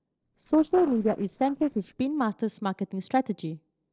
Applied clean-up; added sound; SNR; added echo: neural separator model SepFormer DNS4.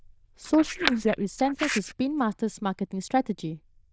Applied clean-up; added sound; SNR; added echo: neural diffusion model UNIVERSE++.